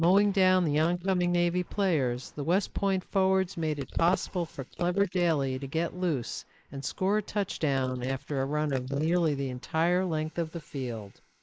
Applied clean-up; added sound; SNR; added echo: neural mask model Resemble Enhance denoiser.